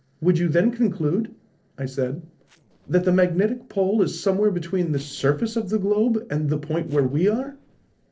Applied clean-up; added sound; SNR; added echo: neural separator model SepFormer DNS4.